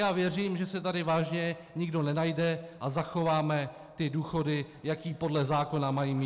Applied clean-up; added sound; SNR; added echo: none; none; none; none.